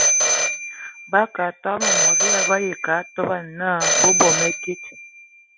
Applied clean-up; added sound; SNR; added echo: none; Telephone; -3 dB; none.